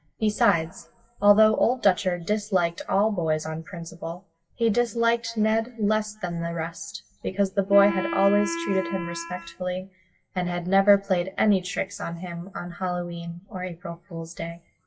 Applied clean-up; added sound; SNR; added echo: classical method WPE with log-MMSE.